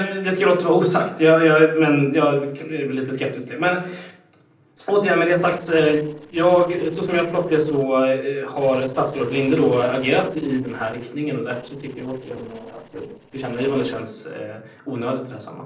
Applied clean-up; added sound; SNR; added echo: neural separator model SepFormer DNS4.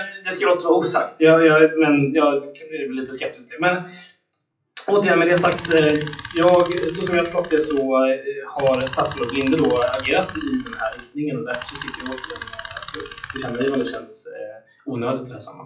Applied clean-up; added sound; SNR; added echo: classical method WPE with log-MMSE.